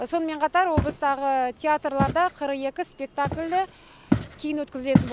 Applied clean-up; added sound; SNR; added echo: none; Walk, footsteps; 4 dB; none.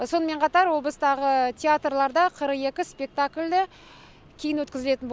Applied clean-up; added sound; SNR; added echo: none; none; none; none.